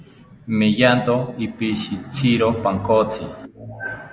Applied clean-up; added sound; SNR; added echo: none; none; none; none.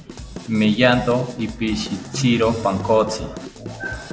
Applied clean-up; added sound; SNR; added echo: none; Drum / Drum kit; 15 dB; none.